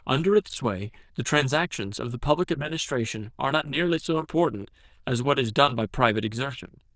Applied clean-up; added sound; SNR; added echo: neural diffusion model UNIVERSE++.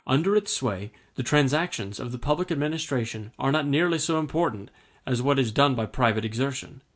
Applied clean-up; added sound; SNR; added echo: none; none; none; none.